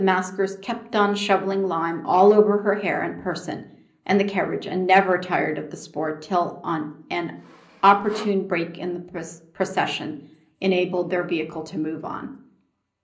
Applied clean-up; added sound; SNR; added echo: none; Sawing; 19 dB; reverberation time 0.5 s.